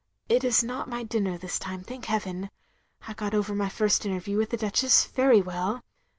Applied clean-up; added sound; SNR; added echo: none; none; none; none.